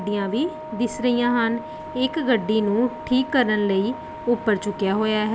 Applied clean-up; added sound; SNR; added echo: none; Wind instrument, woodwind instrument; 14 dB; none.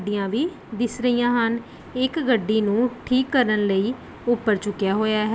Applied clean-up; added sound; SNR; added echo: none; none; none; none.